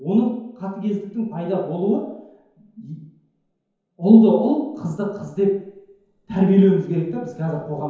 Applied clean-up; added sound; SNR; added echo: none; none; none; reverberation time 0.9 s.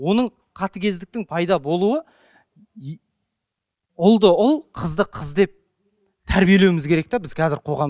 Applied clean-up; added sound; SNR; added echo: none; none; none; none.